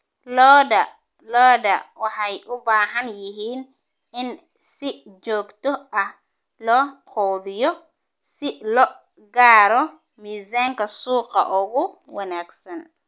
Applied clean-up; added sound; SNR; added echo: none; none; none; none.